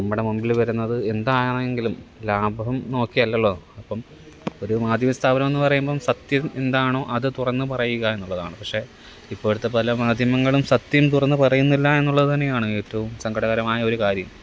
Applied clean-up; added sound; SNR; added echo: none; none; none; none.